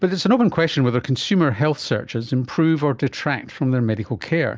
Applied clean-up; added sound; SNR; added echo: none; none; none; none.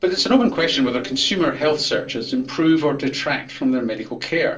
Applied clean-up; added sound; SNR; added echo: neural separator model SepFormer DNS4.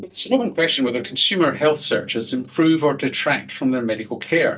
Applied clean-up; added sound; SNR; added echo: neural mask model DeepFilterNet 3.